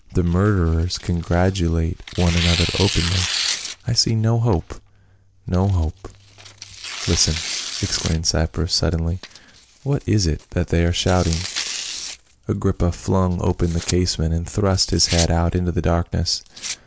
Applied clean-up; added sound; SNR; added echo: none; Tearing; 10 dB; none.